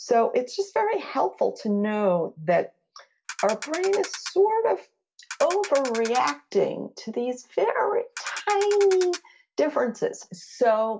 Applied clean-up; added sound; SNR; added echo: none; Ratchet, pawl; 12 dB; reverberation time 0.2 s.